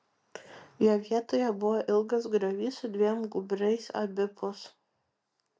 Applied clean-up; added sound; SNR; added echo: none; none; none; none.